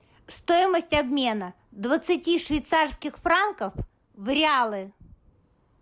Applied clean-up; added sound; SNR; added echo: none; none; none; none.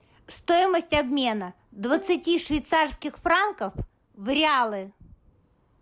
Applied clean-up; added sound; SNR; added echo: none; Bowed string instrument; 18 dB; none.